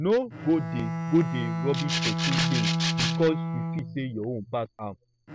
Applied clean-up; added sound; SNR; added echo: none; Rattle (instrument) + Bowed string instrument; 1 dB; none.